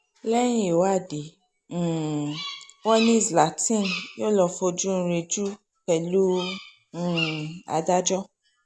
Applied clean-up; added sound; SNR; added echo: none; Bird vocalization, bird call, bird song; 14 dB; none.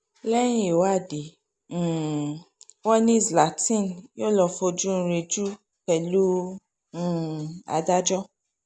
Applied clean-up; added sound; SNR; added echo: none; none; none; none.